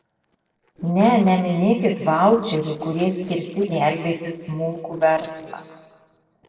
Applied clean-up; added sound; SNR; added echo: neural separator model SepFormer DNS4.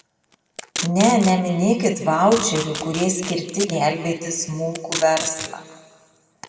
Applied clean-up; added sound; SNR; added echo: none; Packing tape, duct tape; 12 dB; reverberation time 1.7 s.